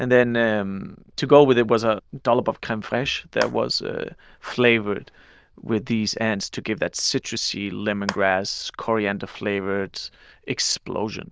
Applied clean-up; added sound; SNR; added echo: neural diffusion model UNIVERSE++.